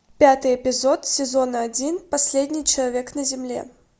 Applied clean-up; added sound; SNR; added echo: none; none; none; none.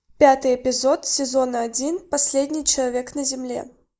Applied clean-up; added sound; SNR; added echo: neural mask model Resemble Enhance denoiser.